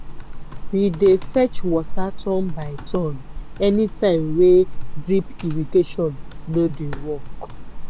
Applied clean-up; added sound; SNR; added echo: none; Computer keyboard; 4 dB; none.